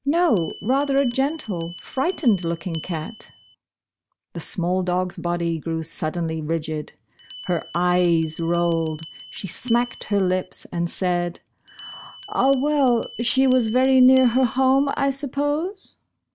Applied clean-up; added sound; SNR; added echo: none; Bell; 14 dB; none.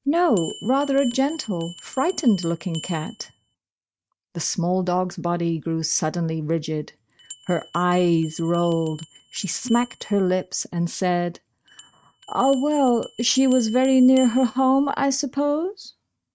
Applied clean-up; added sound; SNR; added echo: neural mask model RNNoise.